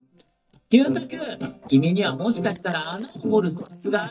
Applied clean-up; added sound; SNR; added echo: neural mask model DeepFilterNet 3.